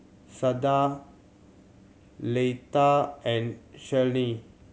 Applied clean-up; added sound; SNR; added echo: none; none; none; none.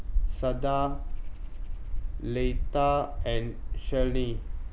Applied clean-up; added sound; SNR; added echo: none; Wind; -2 dB; none.